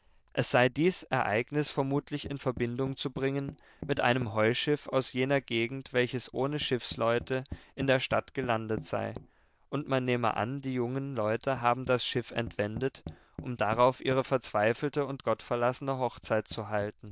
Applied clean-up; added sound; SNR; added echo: neural diffusion model UNIVERSE++.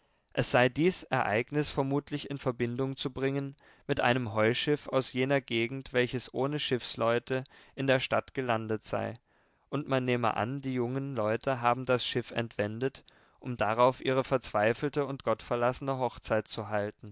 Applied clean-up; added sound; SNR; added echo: none; none; none; none.